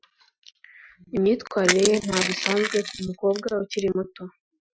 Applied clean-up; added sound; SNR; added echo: classical method Wiener filter.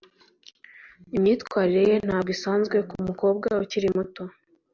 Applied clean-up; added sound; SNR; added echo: none; none; none; none.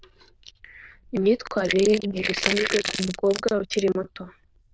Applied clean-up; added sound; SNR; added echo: neural diffusion model UNIVERSE++.